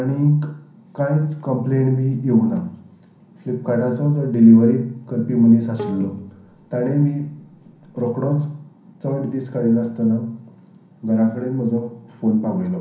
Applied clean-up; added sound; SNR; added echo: none; Bowed string instrument; 18 dB; reverberation time 0.6 s.